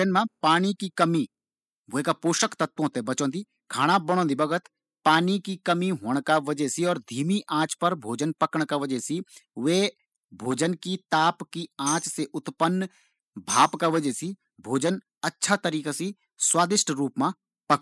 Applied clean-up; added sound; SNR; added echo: classical method spectral subtraction.